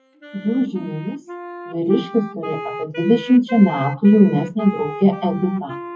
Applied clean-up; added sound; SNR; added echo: classical method WPE with log-MMSE.